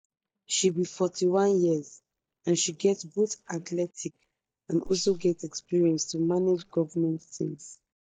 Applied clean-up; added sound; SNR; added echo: neural mask model DeepFilterNet 3.